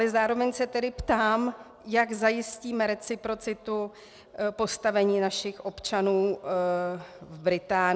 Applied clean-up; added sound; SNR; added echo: none; none; none; none.